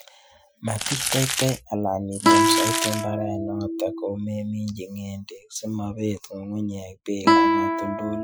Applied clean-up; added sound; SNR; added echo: classical method Wiener filter.